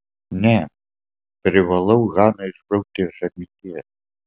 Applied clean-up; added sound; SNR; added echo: none; none; none; none.